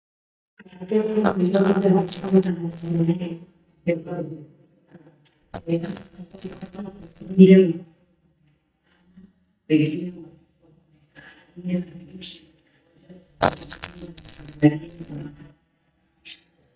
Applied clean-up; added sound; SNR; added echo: neural mask model DeepFilterNet 3.